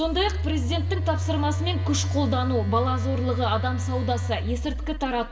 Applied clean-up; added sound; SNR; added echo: none; Telephone; 0 dB; reverberation time 1.6 s.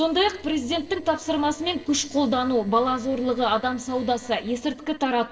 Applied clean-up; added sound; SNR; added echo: neural separator model SepFormer DNS4.